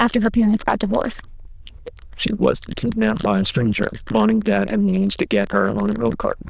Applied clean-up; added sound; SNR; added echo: neural diffusion model UNIVERSE++.